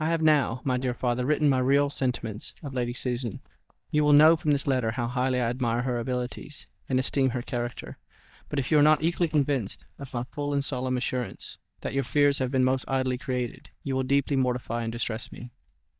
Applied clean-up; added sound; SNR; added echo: neural mask model DeepFilterNet 3.